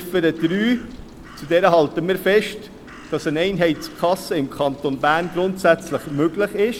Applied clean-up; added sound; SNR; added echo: none; Rain + Crow; 20 dB; none.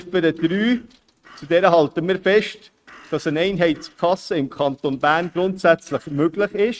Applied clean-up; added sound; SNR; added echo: neural mask model RNNoise.